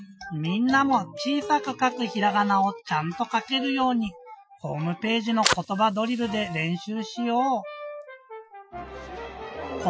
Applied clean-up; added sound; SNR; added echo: classical method Wiener filter.